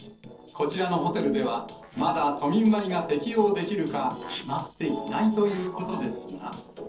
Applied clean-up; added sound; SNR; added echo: neural separator model SepFormer DNS4.